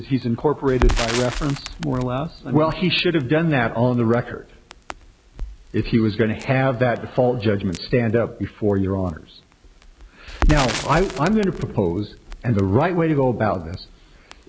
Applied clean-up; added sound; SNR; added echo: none; Crackle; 8 dB; none.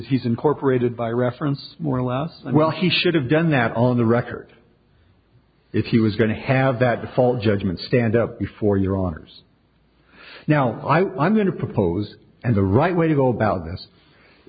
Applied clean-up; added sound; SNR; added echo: none; none; none; none.